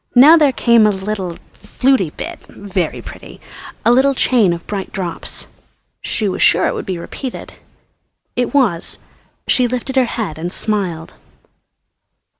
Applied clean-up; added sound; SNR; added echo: none; none; none; none.